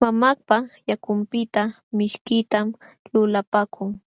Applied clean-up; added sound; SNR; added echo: none; none; none; none.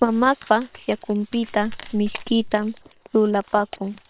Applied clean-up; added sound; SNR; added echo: neural separator model SepFormer WHAM!.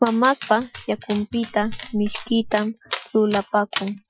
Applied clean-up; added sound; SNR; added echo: classical method Wiener filter.